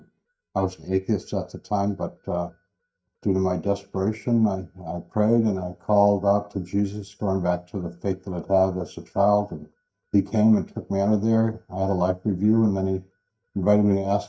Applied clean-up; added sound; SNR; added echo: neural mask model DeepFilterNet 3.